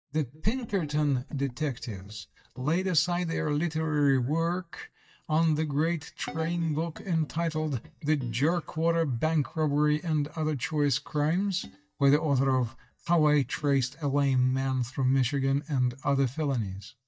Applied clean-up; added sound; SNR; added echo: neural mask model DeepFilterNet 3.